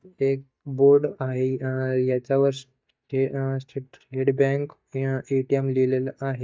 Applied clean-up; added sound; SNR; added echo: neural mask model DeepFilterNet 3.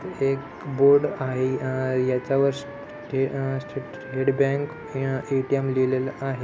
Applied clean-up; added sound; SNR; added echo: none; Wind instrument, woodwind instrument; 18 dB; none.